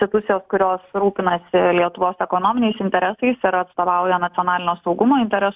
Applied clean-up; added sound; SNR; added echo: none; none; none; none.